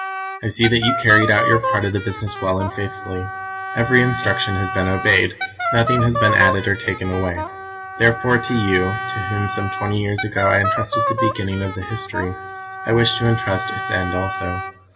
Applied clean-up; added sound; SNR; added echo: none; Wind instrument, woodwind instrument; 5 dB; reverberation time 1.5 s.